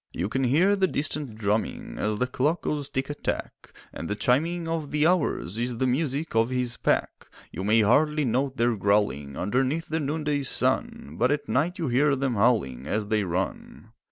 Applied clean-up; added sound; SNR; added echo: none; none; none; none.